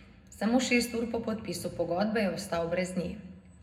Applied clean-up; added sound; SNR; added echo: none; none; none; reverberation time 0.3 s.